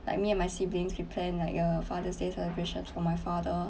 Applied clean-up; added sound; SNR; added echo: none; none; none; none.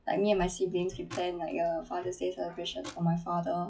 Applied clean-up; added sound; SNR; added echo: classical method log-MMSE.